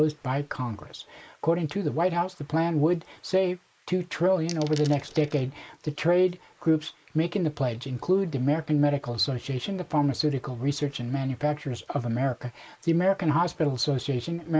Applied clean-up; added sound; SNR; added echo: neural mask model Resemble Enhance denoiser.